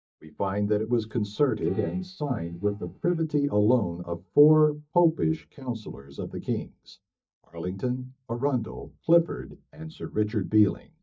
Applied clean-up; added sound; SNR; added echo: neural mask model DeepFilterNet 3.